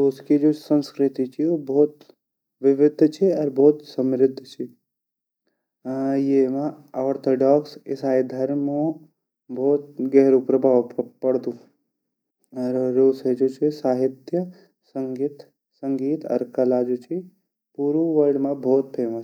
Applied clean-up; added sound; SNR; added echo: none; none; none; none.